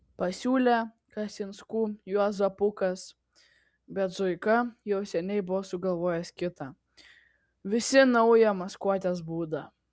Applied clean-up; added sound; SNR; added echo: none; none; none; none.